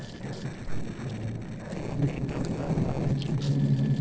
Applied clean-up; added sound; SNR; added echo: neural separator model SepFormer DNS4.